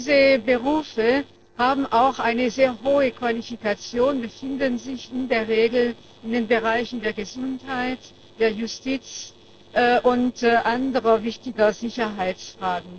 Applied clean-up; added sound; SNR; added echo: neural separator model SepFormer DNS4.